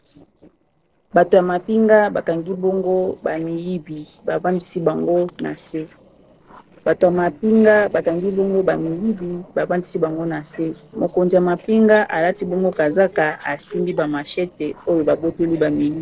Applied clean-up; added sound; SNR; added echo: neural separator model SepFormer DNS4.